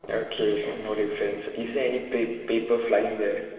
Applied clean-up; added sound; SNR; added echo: neural separator model SepFormer DNS4.